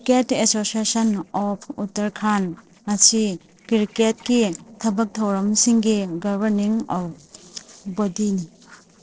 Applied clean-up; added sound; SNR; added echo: neural separator model SepFormer DNS4.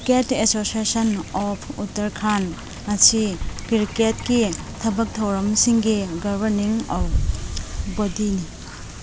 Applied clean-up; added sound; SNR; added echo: none; Truck; 20 dB; none.